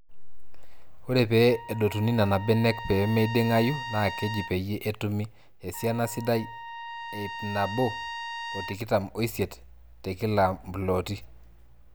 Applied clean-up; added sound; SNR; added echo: none; Trumpet; 10 dB; none.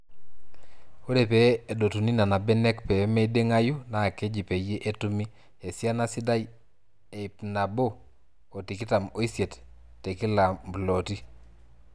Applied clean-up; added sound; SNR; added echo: none; none; none; none.